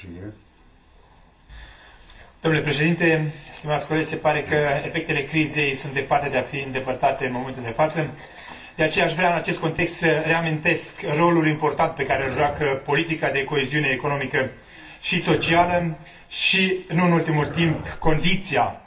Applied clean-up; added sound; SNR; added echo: none; Dog; 13 dB; reverberation time 0.3 s.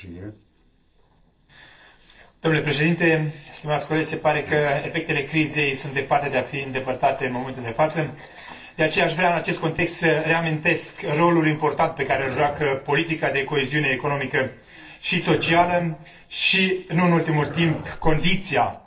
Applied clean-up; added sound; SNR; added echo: neural separator model SepFormer DNS4.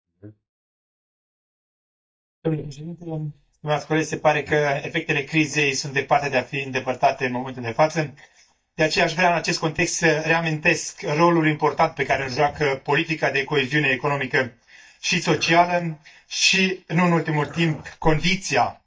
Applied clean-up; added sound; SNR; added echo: neural mask model DeepFilterNet 3.